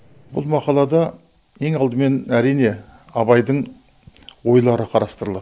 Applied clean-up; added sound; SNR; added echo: none; none; none; none.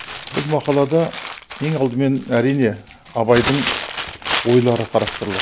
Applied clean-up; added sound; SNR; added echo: none; Crumpling, crinkling; 9 dB; none.